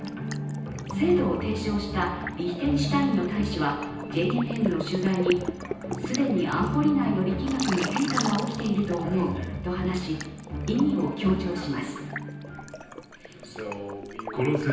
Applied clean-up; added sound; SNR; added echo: none; Liquid; 12 dB; reverberation time 0.9 s.